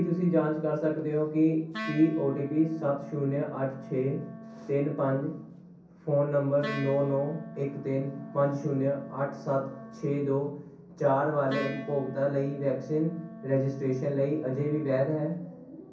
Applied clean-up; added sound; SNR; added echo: none; Wind instrument, woodwind instrument; 15 dB; reverberation time 0.6 s.